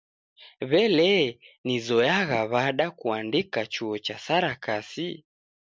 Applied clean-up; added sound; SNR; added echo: none; none; none; none.